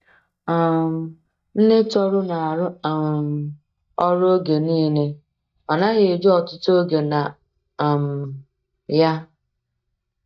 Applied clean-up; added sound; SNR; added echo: neural mask model DeepFilterNet 3.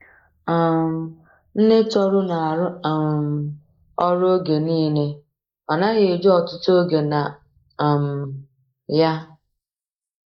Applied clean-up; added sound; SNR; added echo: neural mask model Resemble Enhance denoiser.